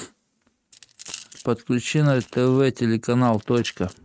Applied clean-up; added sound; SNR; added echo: neural mask model RNNoise.